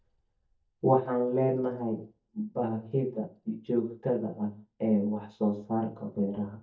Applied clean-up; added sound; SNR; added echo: neural mask model DeepFilterNet 3.